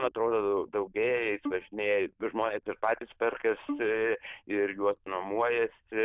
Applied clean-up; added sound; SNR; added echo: neural diffusion model UNIVERSE++.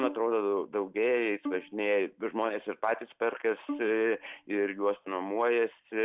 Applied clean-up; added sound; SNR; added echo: none; Bowed string instrument; 13 dB; none.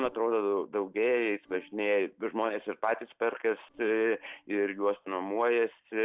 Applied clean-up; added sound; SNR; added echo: neural separator model SepFormer DNS4.